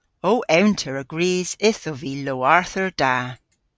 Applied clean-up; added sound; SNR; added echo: none; none; none; none.